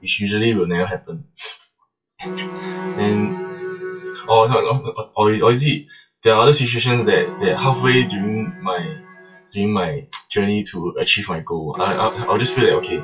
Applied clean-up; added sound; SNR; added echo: classical method WPE with log-MMSE.